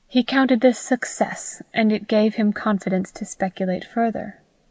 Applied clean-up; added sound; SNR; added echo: none; none; none; none.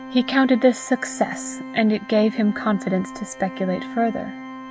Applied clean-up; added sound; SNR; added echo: none; Organ; 13 dB; none.